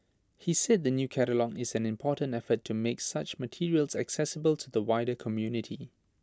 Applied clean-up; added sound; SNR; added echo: none; none; none; none.